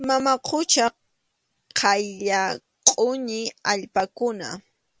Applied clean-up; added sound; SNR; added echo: none; none; none; none.